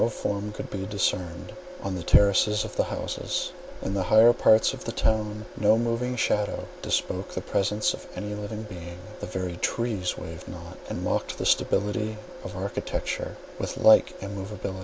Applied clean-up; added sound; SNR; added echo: none; none; none; none.